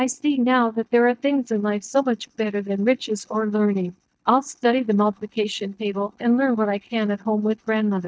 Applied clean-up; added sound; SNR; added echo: neural mask model DeepFilterNet 3.